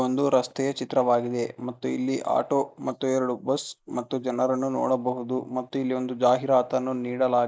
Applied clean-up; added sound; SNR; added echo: neural mask model Resemble Enhance denoiser.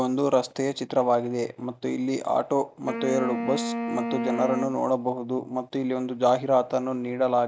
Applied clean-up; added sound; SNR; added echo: none; Wind instrument, woodwind instrument; 6 dB; none.